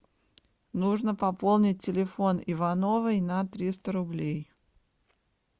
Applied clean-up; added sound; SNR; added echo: none; none; none; none.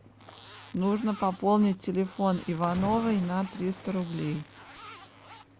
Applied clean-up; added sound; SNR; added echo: none; Zipper (clothing) + Cricket / Waves, surf; 16 dB; none.